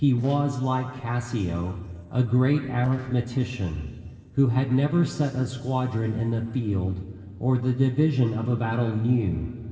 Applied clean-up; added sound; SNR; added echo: neural separator model SepFormer DNS4.